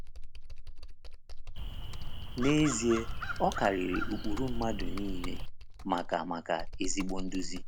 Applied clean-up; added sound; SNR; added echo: none; Crow + Computer keyboard; 1 dB; none.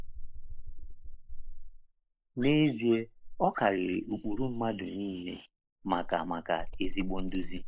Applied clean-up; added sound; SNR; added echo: neural mask model Resemble Enhance denoiser.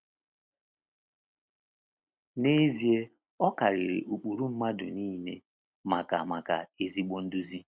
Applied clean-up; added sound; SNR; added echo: none; none; none; none.